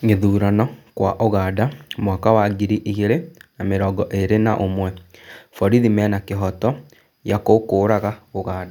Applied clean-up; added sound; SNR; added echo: none; none; none; none.